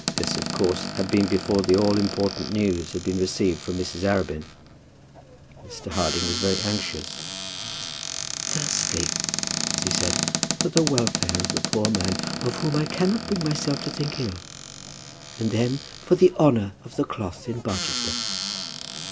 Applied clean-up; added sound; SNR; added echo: none; Cupboard open or close; 4 dB; none.